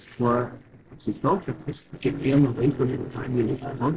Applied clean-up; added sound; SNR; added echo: neural separator model SepFormer DNS4.